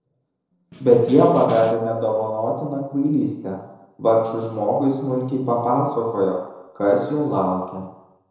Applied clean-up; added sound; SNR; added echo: neural separator model SepFormer DNS4.